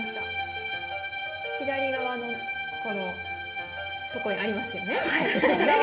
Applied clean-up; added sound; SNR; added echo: none; Bowed string instrument; 4 dB; reverberation time 2.8 s.